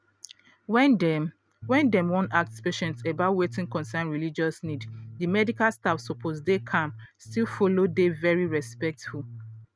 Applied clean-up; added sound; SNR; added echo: neural mask model RNNoise.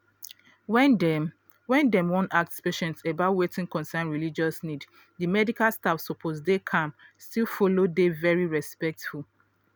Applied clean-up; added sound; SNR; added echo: none; none; none; none.